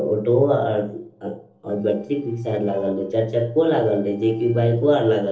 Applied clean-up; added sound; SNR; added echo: neural separator model SepFormer DNS4.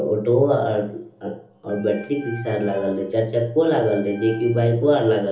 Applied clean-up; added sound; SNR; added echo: none; Organ; 19 dB; reverberation time 1.2 s.